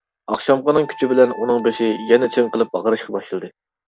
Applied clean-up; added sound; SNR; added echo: none; Wind instrument, woodwind instrument; 19 dB; none.